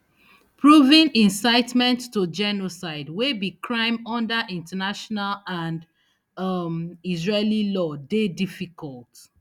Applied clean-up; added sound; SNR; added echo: none; none; none; none.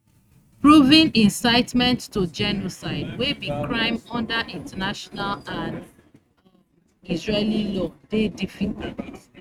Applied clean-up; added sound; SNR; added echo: neural mask model RNNoise.